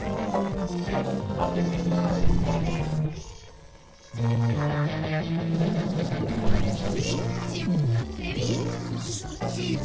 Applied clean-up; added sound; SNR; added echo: neural separator model SepFormer DNS4.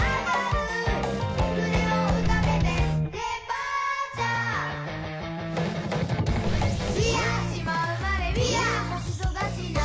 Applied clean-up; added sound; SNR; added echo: none; Boom; 13 dB; none.